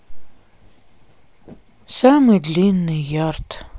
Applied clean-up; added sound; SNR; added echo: none; none; none; none.